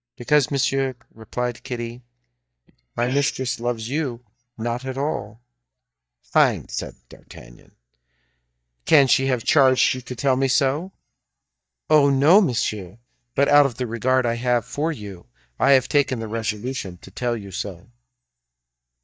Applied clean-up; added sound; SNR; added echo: neural mask model DeepFilterNet 3.